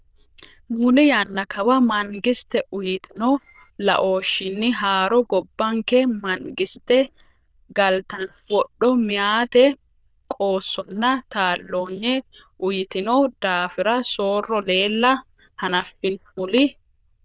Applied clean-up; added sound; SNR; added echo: neural diffusion model UNIVERSE++.